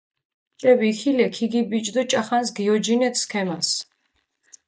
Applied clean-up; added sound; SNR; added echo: neural mask model DeepFilterNet 3.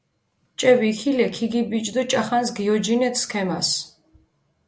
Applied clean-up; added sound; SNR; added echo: none; none; none; none.